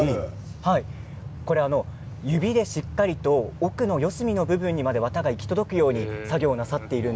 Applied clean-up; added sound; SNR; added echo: none; none; none; none.